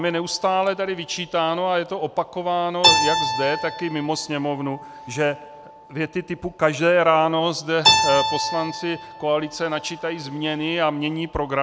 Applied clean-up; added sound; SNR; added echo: none; Keyboard (musical); 4 dB; none.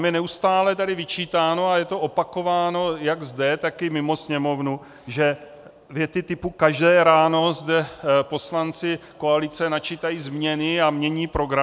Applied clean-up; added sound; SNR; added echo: none; none; none; none.